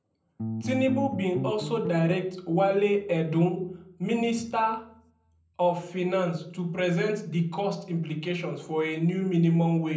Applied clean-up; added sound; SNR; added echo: none; Bass guitar; 6 dB; reverberation time 0.6 s.